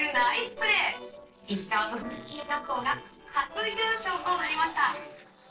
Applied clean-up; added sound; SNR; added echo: neural separator model SepFormer DNS4.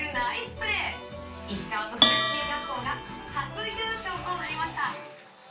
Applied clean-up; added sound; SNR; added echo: none; Bell; -3 dB; reverberation time 0.3 s.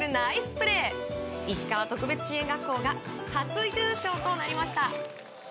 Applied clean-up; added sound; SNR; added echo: none; none; none; none.